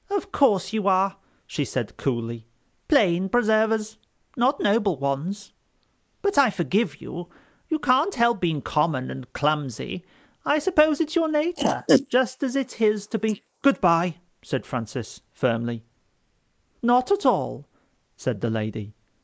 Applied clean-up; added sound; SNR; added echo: neural mask model Resemble Enhance denoiser.